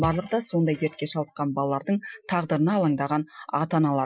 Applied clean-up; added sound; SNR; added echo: classical method Wiener filter.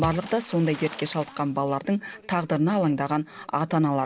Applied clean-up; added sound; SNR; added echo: none; Water / Splash, splatter; 15 dB; none.